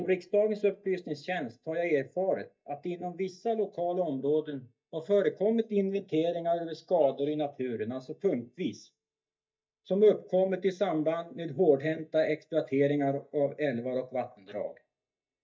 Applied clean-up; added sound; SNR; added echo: neural mask model DeepFilterNet 3.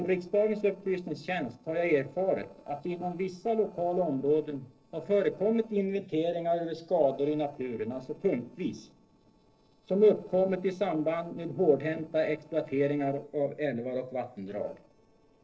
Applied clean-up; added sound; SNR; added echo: neural separator model SepFormer DNS4.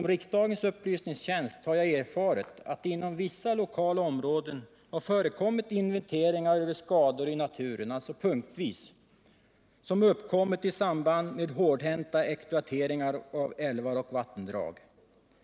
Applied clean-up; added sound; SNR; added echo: none; none; none; none.